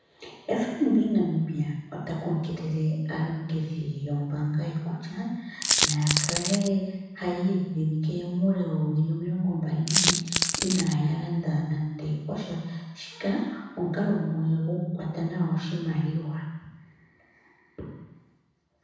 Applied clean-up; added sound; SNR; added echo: none; Coin (dropping); -3 dB; reverberation time 1.1 s.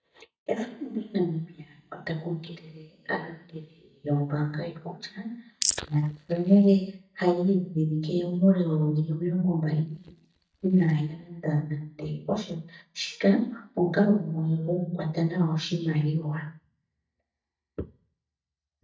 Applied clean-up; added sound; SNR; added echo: neural mask model DeepFilterNet 3.